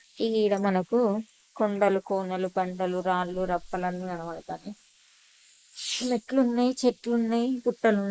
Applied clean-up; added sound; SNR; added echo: neural mask model Resemble Enhance denoiser.